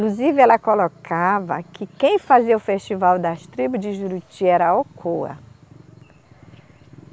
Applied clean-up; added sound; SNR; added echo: none; none; none; none.